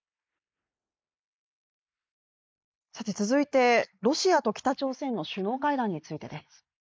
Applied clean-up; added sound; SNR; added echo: neural mask model Resemble Enhance denoiser.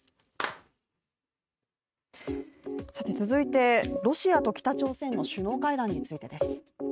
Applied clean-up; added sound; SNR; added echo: neural mask model RNNoise.